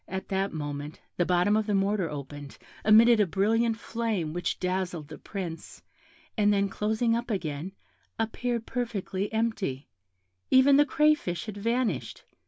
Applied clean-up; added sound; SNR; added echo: none; none; none; none.